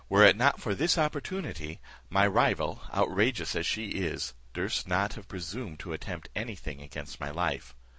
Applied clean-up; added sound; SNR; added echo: none; none; none; none.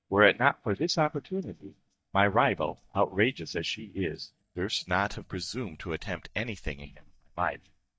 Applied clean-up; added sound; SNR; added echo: neural mask model DeepFilterNet 3.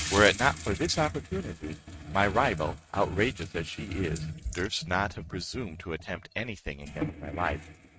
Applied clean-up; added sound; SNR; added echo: neural mask model RNNoise.